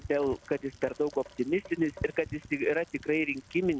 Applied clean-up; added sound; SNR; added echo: none; Rain; 17 dB; none.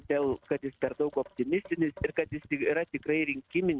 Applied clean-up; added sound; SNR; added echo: neural mask model RNNoise.